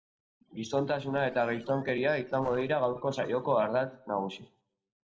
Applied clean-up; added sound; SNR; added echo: neural separator model SepFormer DNS4.